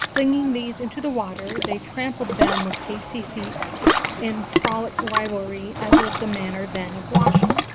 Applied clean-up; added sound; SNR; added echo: none; Ocean; -4 dB; none.